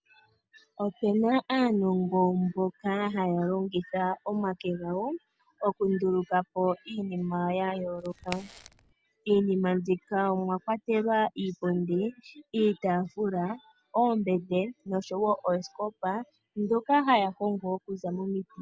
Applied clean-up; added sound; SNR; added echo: none; Crack; 17 dB; none.